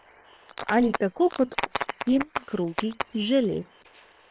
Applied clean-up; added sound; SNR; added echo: neural separator model SepFormer WHAM!.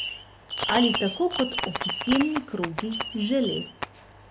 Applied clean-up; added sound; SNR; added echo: none; Fireworks; 5 dB; none.